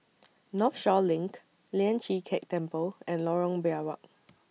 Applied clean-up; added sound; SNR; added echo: none; none; none; none.